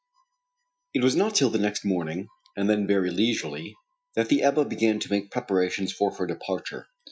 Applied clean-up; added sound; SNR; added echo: classical method Wiener filter.